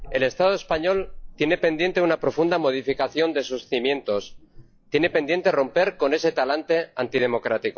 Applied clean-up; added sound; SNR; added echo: classical method log-MMSE.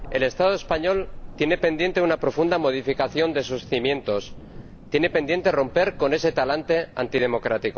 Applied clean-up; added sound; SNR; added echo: none; Thunder; 17 dB; none.